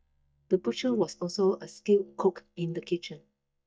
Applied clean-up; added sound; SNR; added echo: neural mask model DeepFilterNet 3.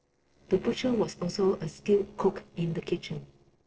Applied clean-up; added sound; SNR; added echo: neural separator model SepFormer DNS4.